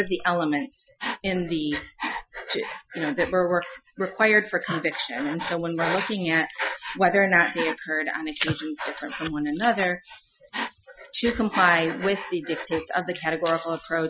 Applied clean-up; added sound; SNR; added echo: classical method Wiener filter.